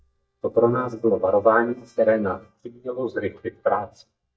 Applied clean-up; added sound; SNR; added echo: neural mask model DeepFilterNet 3.